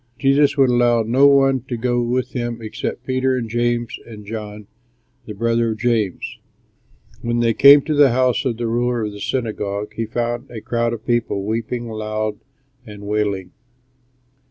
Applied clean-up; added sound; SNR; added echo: none; none; none; none.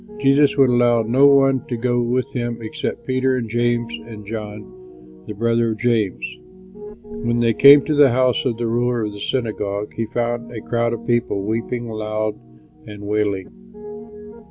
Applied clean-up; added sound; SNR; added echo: none; Piano; 17 dB; none.